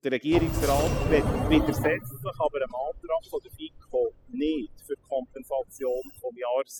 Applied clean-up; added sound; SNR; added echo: classical method spectral subtraction.